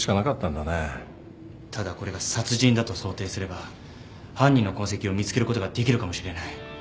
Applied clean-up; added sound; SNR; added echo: none; none; none; none.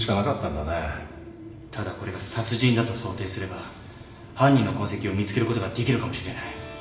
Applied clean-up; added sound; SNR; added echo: none; none; none; reverberation time 1.1 s.